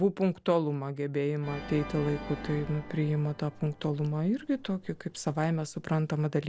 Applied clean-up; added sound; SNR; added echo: none; Organ; 16 dB; none.